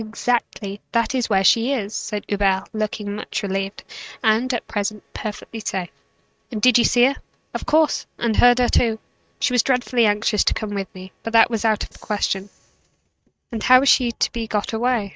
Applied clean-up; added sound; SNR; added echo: neural mask model RNNoise.